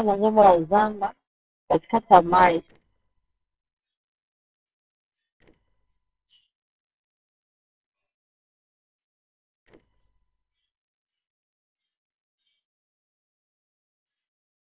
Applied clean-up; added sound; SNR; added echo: neural separator model SepFormer WHAMR!.